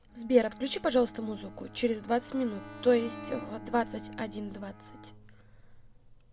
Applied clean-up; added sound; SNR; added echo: none; Bowed string instrument + Bowed string instrument; 15 dB; none.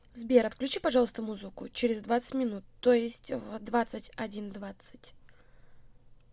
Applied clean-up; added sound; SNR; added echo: none; none; none; none.